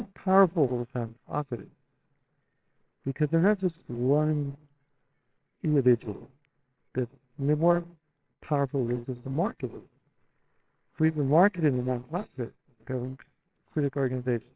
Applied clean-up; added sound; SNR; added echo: neural separator model SepFormer WHAMR!.